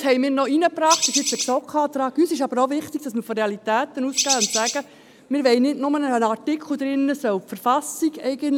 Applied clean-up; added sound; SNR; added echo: none; Bird; 2 dB; none.